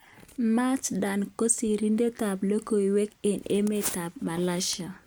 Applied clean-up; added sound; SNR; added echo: none; none; none; none.